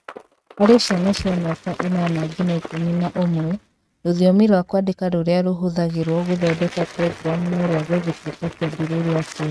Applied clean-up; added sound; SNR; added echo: neural mask model RNNoise.